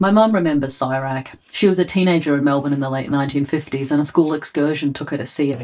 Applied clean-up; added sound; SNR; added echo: neural mask model DeepFilterNet 3.